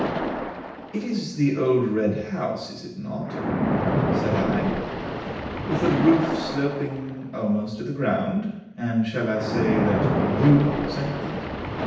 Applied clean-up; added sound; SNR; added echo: none; Splash, splatter; 2 dB; reverberation time 0.9 s.